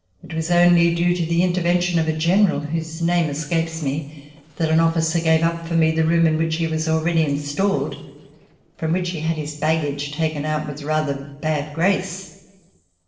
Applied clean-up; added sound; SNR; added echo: neural separator model SepFormer DNS4.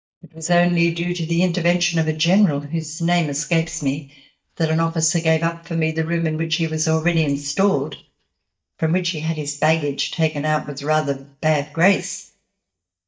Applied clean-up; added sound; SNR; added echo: neural mask model DeepFilterNet 3.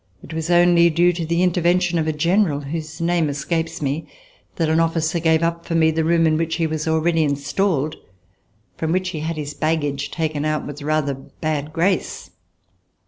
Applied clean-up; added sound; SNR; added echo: none; none; none; none.